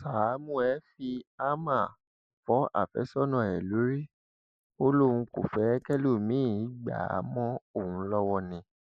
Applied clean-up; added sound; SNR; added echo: neural mask model Resemble Enhance denoiser.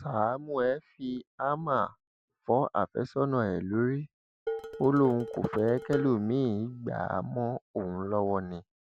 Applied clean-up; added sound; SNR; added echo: none; Dishes, pots, and pans; 10 dB; none.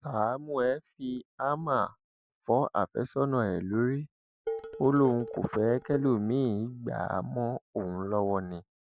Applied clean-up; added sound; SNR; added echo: neural mask model DeepFilterNet 3.